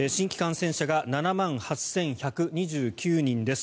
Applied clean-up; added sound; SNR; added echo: none; none; none; none.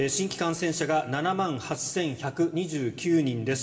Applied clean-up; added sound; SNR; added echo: none; none; none; reverberation time 0.9 s.